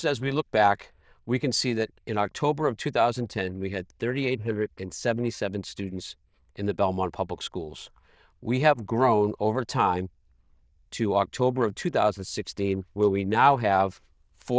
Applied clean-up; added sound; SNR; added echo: neural diffusion model UNIVERSE++.